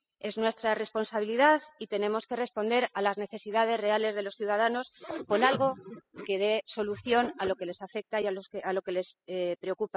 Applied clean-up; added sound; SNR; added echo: classical method spectral subtraction.